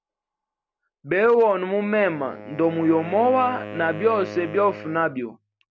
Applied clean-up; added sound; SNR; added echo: none; Wind instrument, woodwind instrument; 16 dB; none.